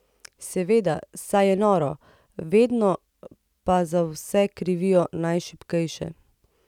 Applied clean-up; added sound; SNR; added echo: none; none; none; none.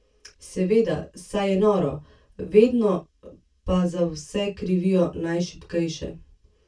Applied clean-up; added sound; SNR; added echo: none; none; none; reverberation time 0.2 s.